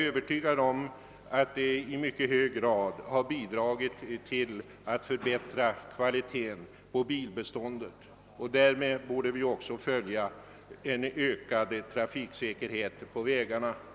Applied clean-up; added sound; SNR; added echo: none; none; none; none.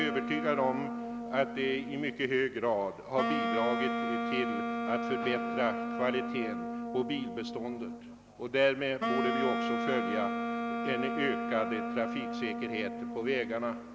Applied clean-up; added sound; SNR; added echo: none; Wind instrument, woodwind instrument; 1 dB; none.